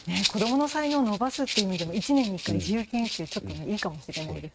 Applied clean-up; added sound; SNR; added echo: neural mask model RNNoise.